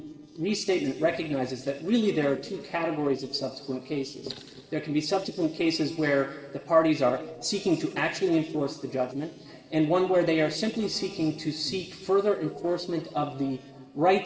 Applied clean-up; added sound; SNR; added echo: neural separator model SepFormer DNS4.